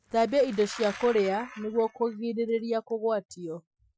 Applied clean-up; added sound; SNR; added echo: classical method Wiener filter.